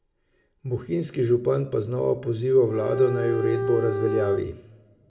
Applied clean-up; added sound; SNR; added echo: none; Bowed string instrument; 4 dB; reverberation time 0.8 s.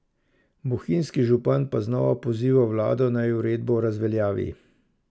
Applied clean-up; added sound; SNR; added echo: none; none; none; none.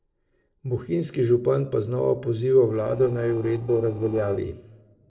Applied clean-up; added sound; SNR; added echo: neural separator model SepFormer DNS4.